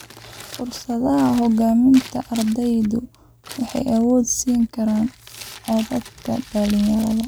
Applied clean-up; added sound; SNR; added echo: none; Crumpling, crinkling; 20 dB; none.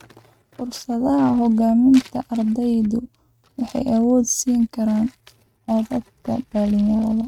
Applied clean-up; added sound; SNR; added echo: neural mask model RNNoise.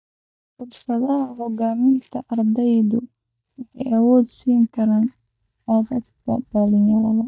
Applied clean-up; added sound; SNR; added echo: neural mask model DeepFilterNet 3.